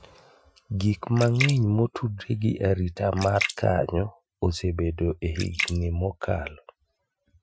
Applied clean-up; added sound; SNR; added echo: classical method Wiener filter.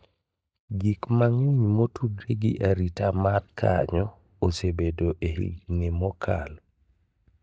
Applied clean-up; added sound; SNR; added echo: neural mask model DeepFilterNet 3.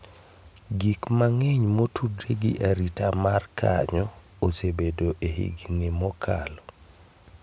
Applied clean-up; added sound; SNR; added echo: none; none; none; none.